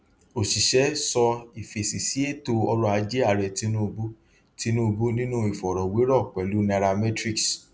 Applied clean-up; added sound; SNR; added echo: none; none; none; none.